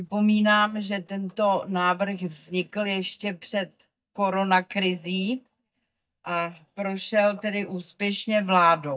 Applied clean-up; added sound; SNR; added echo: neural mask model DeepFilterNet 3.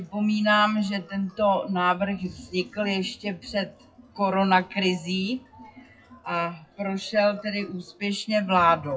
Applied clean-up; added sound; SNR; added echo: classical method WPE with log-MMSE.